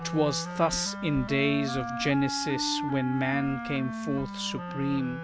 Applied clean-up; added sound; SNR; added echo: none; Wind instrument, woodwind instrument; 6 dB; none.